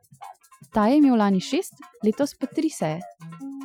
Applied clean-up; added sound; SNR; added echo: classical method Wiener filter.